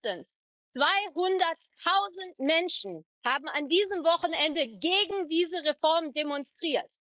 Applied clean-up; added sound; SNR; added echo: neural mask model Resemble Enhance denoiser.